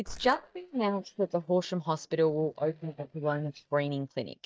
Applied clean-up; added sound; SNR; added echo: neural mask model DeepFilterNet 3.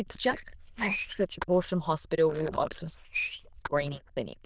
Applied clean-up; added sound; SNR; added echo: neural diffusion model UNIVERSE++.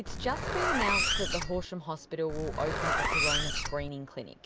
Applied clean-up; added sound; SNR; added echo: none; Zipper (clothing); -3 dB; none.